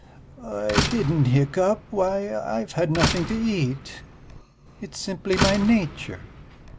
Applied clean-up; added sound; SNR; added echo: none; Slam; 6 dB; none.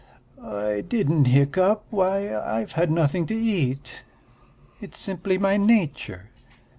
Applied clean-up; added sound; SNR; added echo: none; none; none; none.